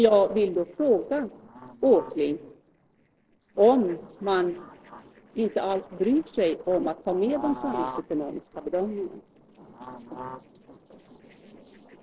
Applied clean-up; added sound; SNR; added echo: neural separator model SepFormer DNS4.